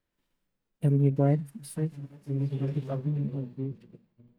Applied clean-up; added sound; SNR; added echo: neural mask model DeepFilterNet 3.